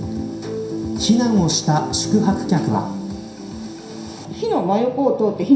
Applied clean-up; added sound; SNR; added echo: none; none; none; reverberation time 0.7 s.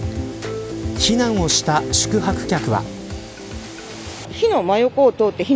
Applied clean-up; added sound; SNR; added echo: none; none; none; none.